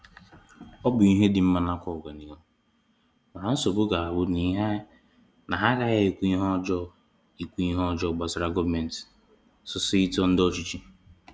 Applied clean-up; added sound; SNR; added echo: none; none; none; none.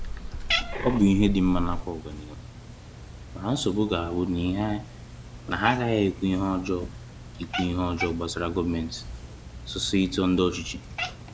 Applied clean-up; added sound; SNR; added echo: none; Cat; 7 dB; none.